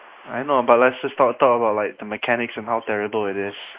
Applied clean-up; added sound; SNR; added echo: neural mask model Resemble Enhance denoiser.